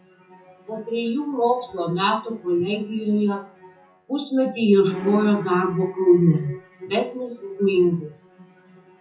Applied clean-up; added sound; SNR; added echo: classical method WPE with log-MMSE.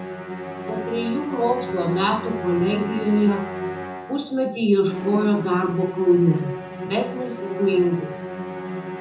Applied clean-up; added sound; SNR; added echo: none; Musical instrument; 8 dB; reverberation time 0.5 s.